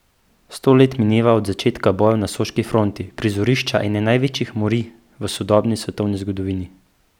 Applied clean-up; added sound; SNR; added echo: none; none; none; none.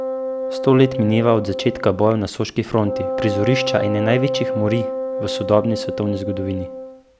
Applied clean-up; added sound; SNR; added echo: none; Wind instrument, woodwind instrument; 5 dB; none.